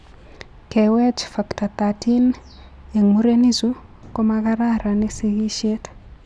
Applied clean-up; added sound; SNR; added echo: none; none; none; none.